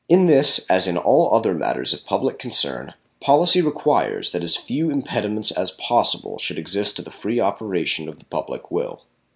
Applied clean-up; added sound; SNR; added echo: none; none; none; none.